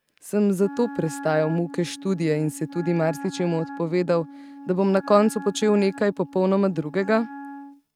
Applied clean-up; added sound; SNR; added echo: neural mask model RNNoise.